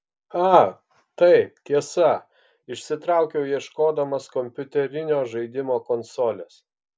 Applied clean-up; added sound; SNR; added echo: none; none; none; none.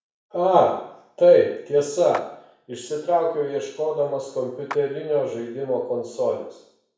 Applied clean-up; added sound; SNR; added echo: none; Clapping; 19 dB; reverberation time 0.6 s.